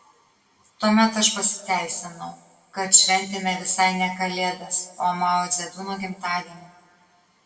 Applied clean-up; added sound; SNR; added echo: none; none; none; reverberation time 1.0 s.